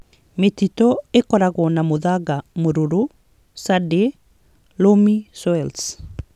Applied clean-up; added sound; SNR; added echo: none; none; none; none.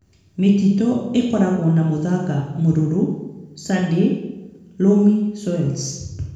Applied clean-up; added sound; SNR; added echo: none; none; none; reverberation time 1.0 s.